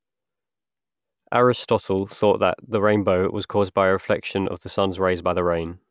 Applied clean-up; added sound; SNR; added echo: none; none; none; none.